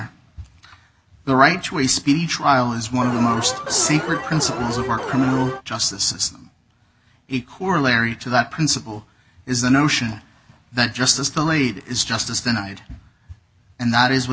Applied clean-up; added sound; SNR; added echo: none; Alarm; 6 dB; none.